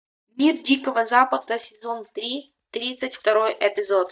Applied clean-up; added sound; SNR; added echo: neural mask model DeepFilterNet 3.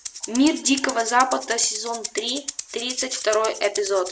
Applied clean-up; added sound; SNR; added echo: none; Rattle (instrument); 11 dB; none.